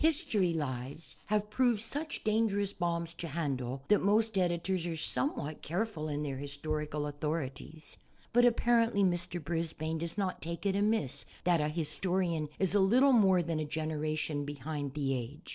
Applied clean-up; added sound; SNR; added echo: neural separator model SepFormer DNS4.